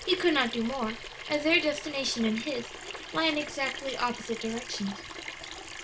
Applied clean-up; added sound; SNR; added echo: none; Sink (filling or washing) / Water tap, faucet; 10 dB; none.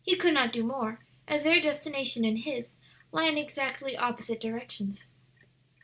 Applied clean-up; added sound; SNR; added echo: none; none; none; none.